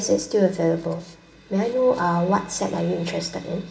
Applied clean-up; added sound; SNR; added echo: none; none; none; reverberation time 0.7 s.